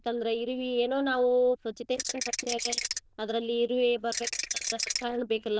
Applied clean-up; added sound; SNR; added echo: neural diffusion model UNIVERSE++.